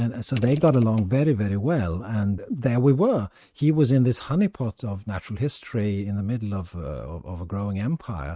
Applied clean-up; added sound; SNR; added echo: neural mask model RNNoise.